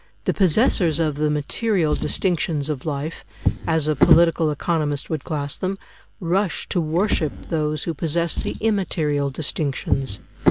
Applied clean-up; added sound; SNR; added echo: none; Drawer open or close; 5 dB; none.